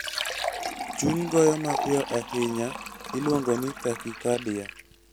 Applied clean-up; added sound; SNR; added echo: none; Fill (with liquid); 6 dB; none.